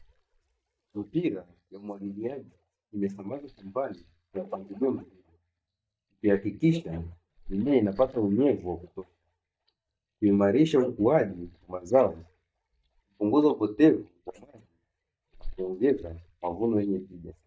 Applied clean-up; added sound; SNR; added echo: neural mask model DeepFilterNet 3.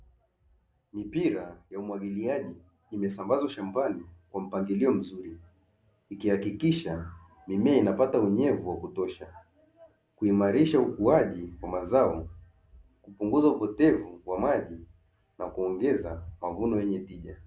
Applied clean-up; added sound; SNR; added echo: none; none; none; none.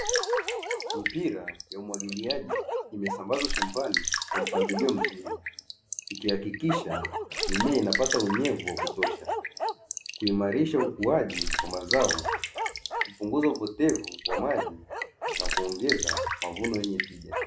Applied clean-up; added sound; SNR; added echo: none; Bark + Raindrop / Drip; 1 dB; none.